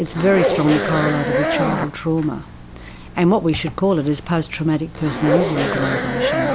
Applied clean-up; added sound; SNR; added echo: none; Zipper (clothing); 3 dB; none.